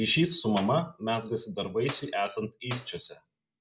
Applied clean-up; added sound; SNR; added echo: none; Clapping; 14 dB; none.